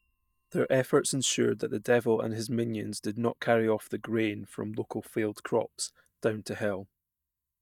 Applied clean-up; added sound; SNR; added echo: neural mask model DeepFilterNet 3.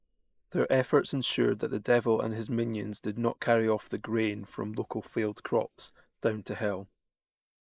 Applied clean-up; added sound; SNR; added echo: neural mask model Resemble Enhance denoiser.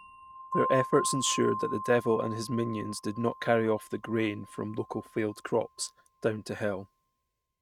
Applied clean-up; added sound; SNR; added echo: neural mask model RNNoise.